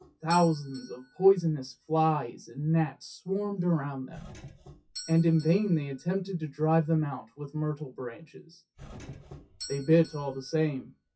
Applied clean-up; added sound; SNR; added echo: classical method WPE with log-MMSE.